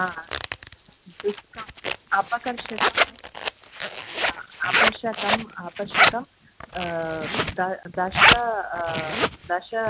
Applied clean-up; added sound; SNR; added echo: none; Zipper (clothing); -4 dB; none.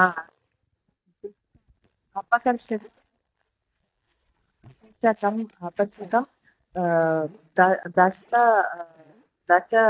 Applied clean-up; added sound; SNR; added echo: neural mask model DeepFilterNet 3.